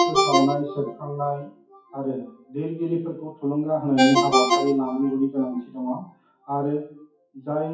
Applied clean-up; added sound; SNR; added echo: classical method WPE with log-MMSE.